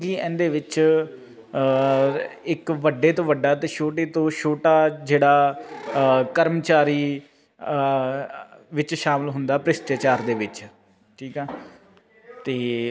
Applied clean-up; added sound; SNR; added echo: none; Animal / Brass instrument; 20 dB; none.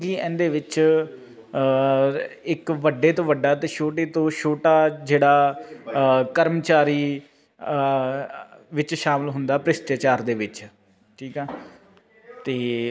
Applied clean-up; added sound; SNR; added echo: none; none; none; none.